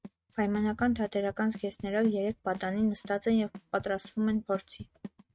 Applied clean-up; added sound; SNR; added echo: neural mask model RNNoise.